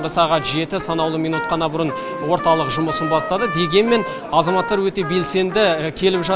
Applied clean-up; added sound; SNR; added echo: none; Trumpet; 10 dB; none.